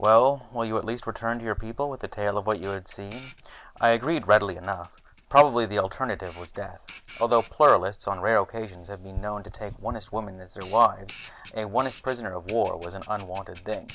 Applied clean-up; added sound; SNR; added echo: none; Camera; 19 dB; none.